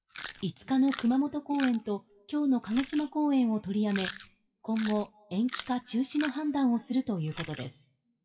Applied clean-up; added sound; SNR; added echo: classical method WPE with log-MMSE.